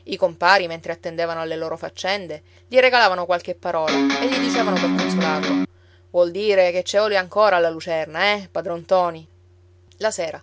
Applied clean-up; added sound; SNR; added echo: none; Electric guitar; -1 dB; none.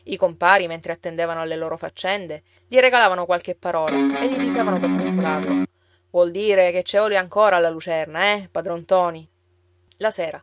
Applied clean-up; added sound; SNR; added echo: neural mask model RNNoise.